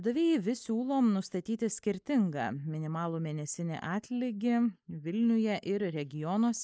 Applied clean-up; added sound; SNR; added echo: neural mask model Resemble Enhance denoiser.